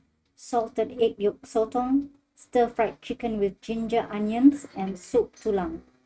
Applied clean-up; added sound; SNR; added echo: neural mask model RNNoise.